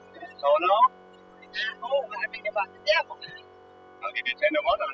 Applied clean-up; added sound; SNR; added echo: classical method spectral subtraction.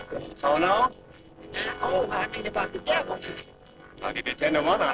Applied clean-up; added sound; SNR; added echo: neural separator model SepFormer DNS4.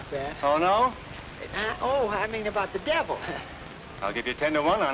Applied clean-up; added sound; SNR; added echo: none; none; none; none.